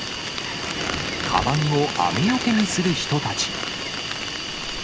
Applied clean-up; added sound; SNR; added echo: none; Hiss + Waves, surf; 6 dB; none.